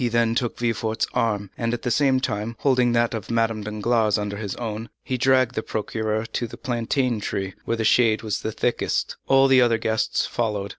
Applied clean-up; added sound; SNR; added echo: none; none; none; none.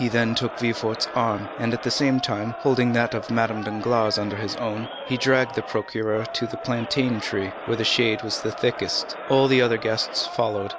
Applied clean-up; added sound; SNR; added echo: none; Crowd; 11 dB; none.